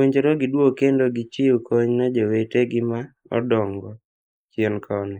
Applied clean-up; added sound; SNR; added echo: neural mask model Resemble Enhance denoiser.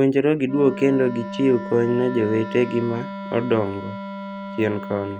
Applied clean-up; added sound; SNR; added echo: none; Wind instrument, woodwind instrument; 11 dB; none.